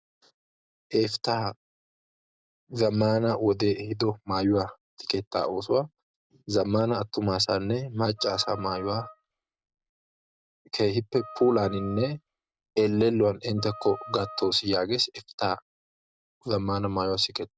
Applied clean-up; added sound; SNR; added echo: none; Wind instrument, woodwind instrument; 17 dB; none.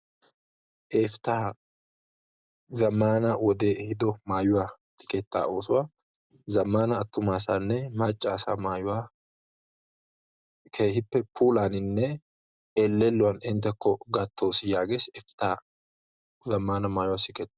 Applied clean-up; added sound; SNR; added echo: none; none; none; none.